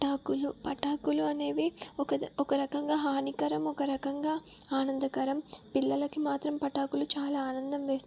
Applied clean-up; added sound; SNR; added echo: none; none; none; none.